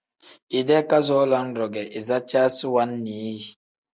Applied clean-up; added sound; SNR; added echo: none; none; none; none.